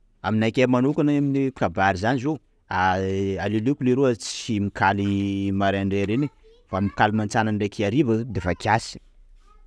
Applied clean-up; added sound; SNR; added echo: none; none; none; none.